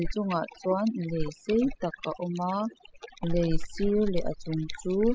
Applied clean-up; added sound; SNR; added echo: classical method spectral subtraction.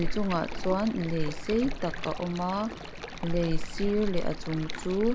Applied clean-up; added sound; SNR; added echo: none; Stream; 1 dB; none.